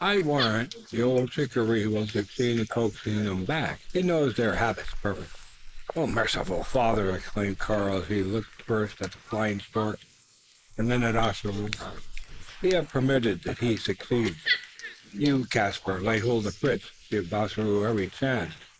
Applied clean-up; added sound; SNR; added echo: neural mask model Resemble Enhance denoiser.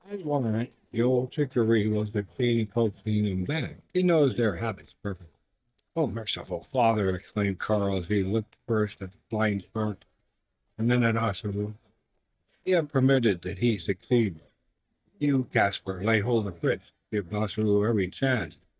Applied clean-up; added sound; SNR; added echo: neural mask model DeepFilterNet 3.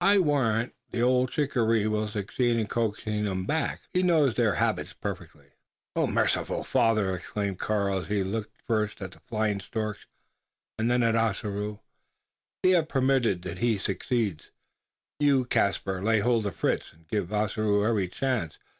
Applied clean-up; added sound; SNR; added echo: none; none; none; none.